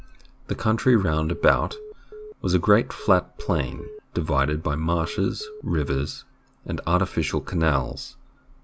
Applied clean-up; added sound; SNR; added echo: none; Telephone; 18 dB; none.